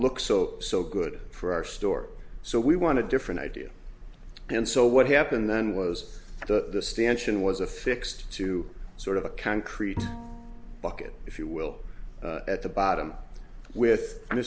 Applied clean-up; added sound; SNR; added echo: none; Bowed string instrument; 13 dB; none.